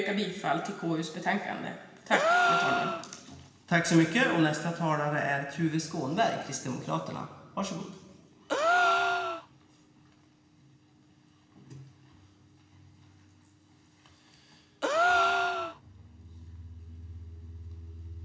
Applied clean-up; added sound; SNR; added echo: none; Gasp; -4 dB; reverberation time 1.4 s.